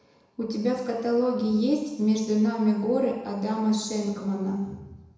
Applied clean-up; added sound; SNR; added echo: none; none; none; reverberation time 1.0 s.